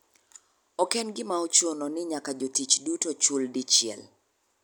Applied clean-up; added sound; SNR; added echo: none; none; none; none.